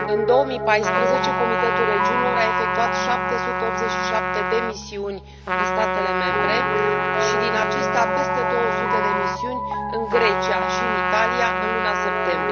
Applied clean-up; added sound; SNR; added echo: none; Trumpet + Piano; -3 dB; none.